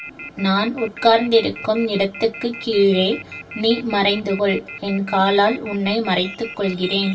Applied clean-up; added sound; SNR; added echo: none; Telephone; 16 dB; reverberation time 0.2 s.